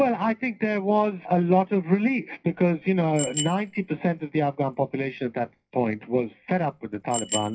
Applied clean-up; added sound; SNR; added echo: classical method WPE with log-MMSE.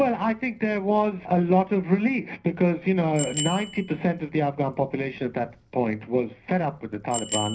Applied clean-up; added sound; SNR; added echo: none; Bicycle bell; 14 dB; reverberation time 0.4 s.